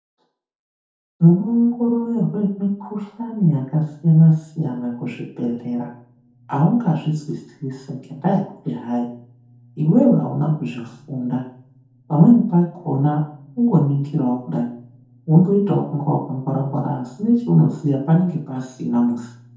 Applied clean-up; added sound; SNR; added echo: none; none; none; reverberation time 0.6 s.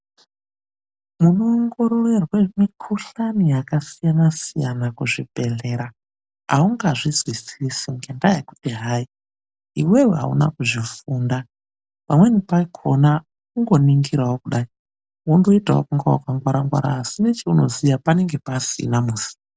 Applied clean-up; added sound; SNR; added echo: none; none; none; none.